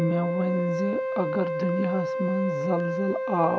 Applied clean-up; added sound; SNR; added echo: none; Wind instrument, woodwind instrument; 2 dB; none.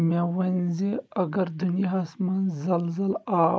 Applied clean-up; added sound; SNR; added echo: neural mask model Resemble Enhance denoiser.